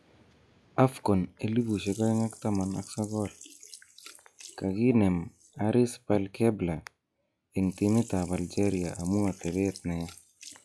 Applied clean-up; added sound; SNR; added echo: classical method log-MMSE.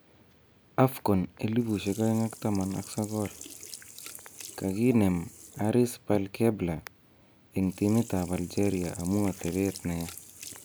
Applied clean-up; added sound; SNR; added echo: none; Sink (filling or washing); 19 dB; none.